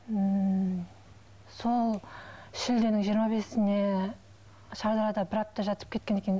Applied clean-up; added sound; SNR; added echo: none; none; none; none.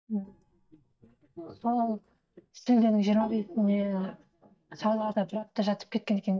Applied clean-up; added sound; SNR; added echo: neural mask model DeepFilterNet 3.